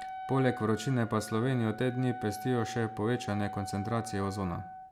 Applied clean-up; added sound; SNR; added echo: none; Wind instrument, woodwind instrument; 11 dB; none.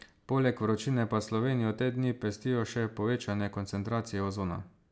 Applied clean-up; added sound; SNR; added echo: none; none; none; none.